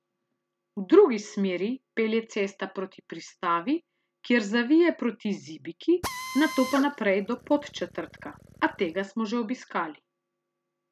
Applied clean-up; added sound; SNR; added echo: none; Drill; 12 dB; none.